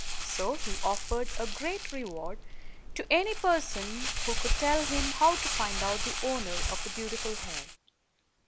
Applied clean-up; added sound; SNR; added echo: none; Crumpling, crinkling; 0 dB; none.